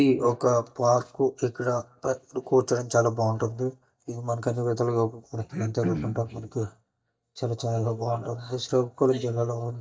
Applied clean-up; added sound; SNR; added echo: neural mask model DeepFilterNet 3.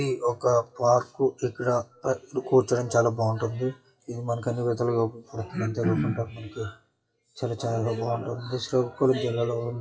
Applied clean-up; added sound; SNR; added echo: classical method WPE with log-MMSE.